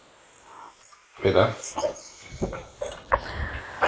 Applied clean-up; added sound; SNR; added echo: neural mask model Resemble Enhance denoiser.